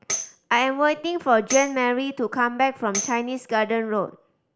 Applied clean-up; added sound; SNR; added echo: none; Tambourine; 12 dB; none.